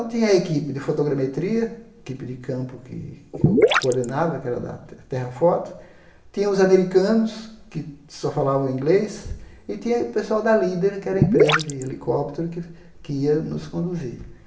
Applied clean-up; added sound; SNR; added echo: none; Gurgling / Liquid; -4 dB; reverberation time 0.7 s.